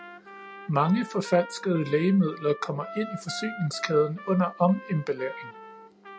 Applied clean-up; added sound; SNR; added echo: none; Trumpet; 15 dB; none.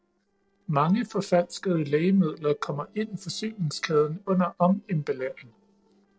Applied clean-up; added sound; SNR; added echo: neural separator model SepFormer DNS4.